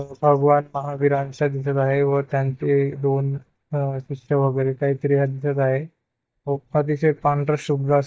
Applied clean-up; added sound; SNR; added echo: neural mask model DeepFilterNet 3.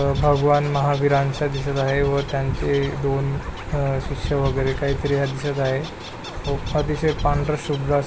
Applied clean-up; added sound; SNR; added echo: none; Scratching (performance technique) + Bird; 20 dB; none.